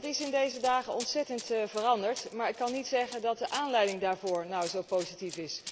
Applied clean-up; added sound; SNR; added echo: none; Run; 16 dB; none.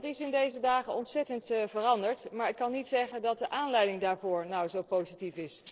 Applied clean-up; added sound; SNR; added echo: neural separator model SepFormer DNS4.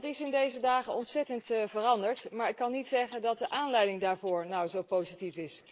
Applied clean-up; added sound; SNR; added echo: neural mask model Resemble Enhance denoiser.